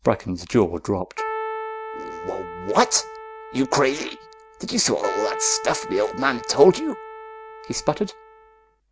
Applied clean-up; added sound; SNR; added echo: none; Keyboard (musical); 10 dB; none.